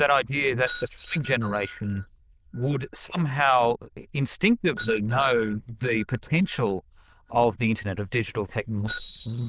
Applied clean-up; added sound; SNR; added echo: neural diffusion model UNIVERSE++.